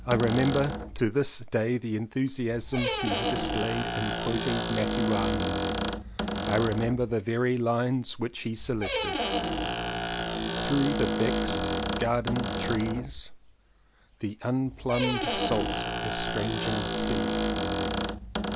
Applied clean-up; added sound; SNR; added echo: none; Squeak; 1 dB; none.